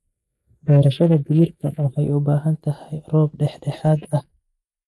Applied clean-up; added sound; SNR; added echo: neural mask model Resemble Enhance denoiser.